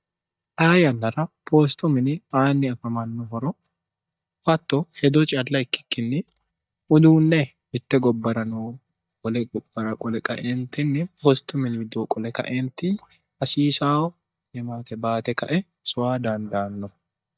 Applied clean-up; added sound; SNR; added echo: neural mask model DeepFilterNet 3.